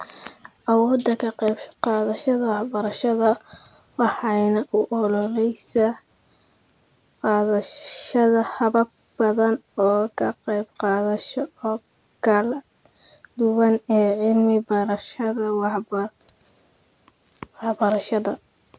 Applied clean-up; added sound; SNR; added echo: none; none; none; none.